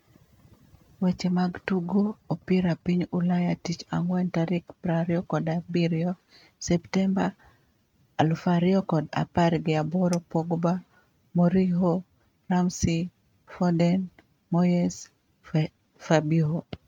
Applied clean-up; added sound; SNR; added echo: neural mask model RNNoise.